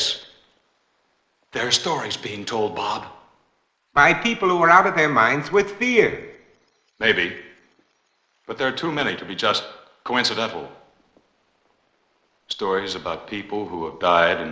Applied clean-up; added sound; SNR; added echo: neural mask model Resemble Enhance denoiser.